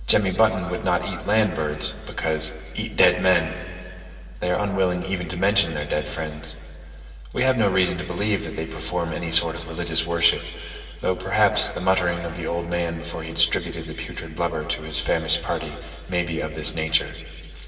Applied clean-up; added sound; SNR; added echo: none; none; none; reverberation time 2.3 s.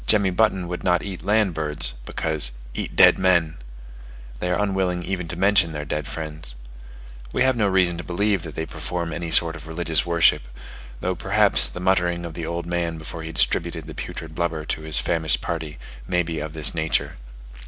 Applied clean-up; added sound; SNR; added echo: none; none; none; none.